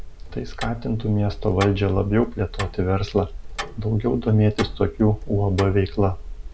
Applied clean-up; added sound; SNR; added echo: none; Tick-tock; 10 dB; none.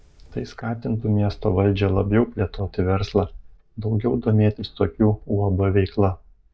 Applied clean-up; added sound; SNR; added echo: neural mask model DeepFilterNet 3.